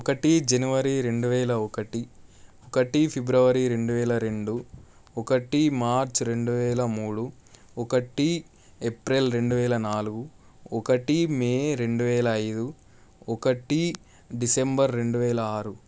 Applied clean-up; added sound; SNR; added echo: none; none; none; none.